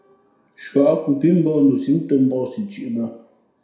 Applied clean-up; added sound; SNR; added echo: none; none; none; reverberation time 0.6 s.